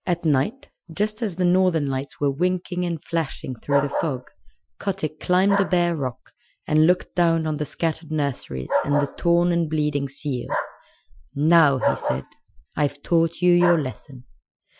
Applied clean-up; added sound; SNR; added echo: classical method Wiener filter.